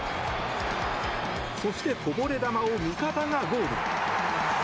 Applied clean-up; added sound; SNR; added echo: none; none; none; none.